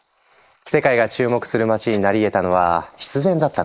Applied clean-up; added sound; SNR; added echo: neural mask model Resemble Enhance denoiser.